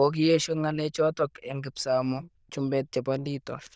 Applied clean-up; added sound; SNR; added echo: neural diffusion model UNIVERSE++.